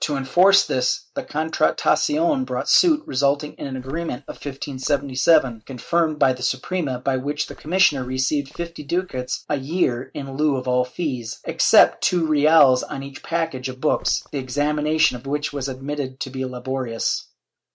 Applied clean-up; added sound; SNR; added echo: neural mask model RNNoise.